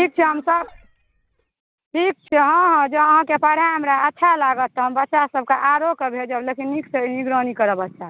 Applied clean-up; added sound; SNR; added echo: neural mask model DeepFilterNet 3.